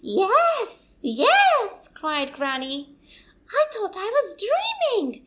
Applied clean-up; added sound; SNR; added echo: none; none; none; none.